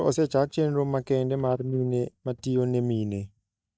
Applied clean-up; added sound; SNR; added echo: neural mask model DeepFilterNet 3.